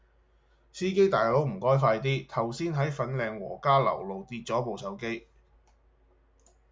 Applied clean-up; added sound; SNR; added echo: none; none; none; none.